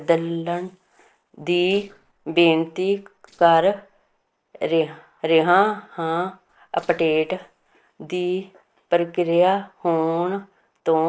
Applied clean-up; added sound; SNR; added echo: neural separator model SepFormer DNS4.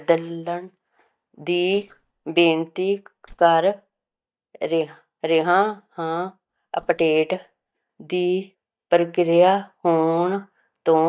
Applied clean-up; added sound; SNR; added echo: neural mask model DeepFilterNet 3.